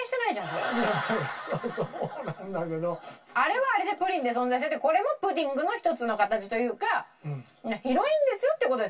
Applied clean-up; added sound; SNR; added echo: none; none; none; reverberation time 0.2 s.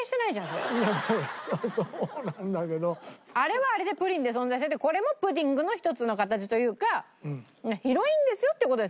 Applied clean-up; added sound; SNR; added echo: none; none; none; none.